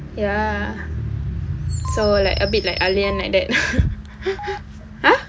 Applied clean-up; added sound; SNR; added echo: none; Bird vocalization, bird call, bird song + Telephone; 14 dB; none.